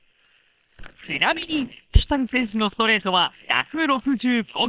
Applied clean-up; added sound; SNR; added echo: neural separator model SepFormer WHAM!.